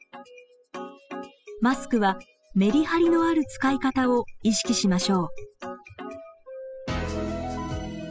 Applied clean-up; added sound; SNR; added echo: classical method spectral subtraction.